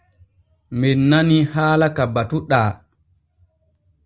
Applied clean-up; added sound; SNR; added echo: none; none; none; none.